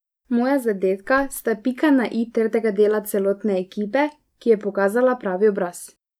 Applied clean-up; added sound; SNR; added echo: neural mask model DeepFilterNet 3.